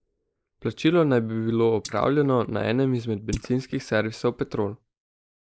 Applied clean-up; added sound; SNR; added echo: neural mask model Resemble Enhance denoiser.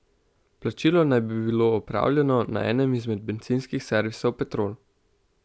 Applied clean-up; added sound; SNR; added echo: none; none; none; none.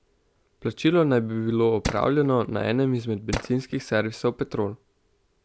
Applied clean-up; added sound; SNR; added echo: none; Tools; 7 dB; none.